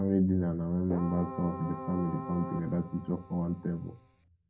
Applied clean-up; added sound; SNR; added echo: none; Keyboard (musical); 11 dB; reverberation time 0.2 s.